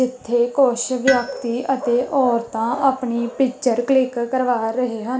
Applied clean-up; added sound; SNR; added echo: none; Tools; 15 dB; reverberation time 0.4 s.